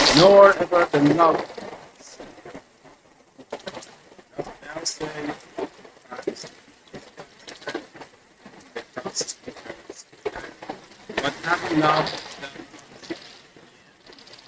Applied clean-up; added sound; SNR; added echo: neural mask model RNNoise.